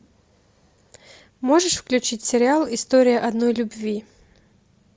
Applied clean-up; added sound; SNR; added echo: none; none; none; none.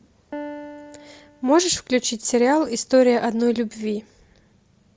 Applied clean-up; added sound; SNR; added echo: none; Piano; 18 dB; none.